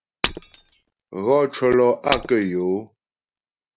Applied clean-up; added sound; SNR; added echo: none; Shatter; 11 dB; none.